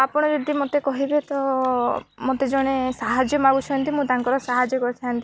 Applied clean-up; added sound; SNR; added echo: none; none; none; none.